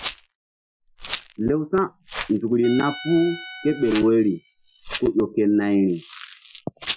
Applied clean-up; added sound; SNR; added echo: classical method Wiener filter.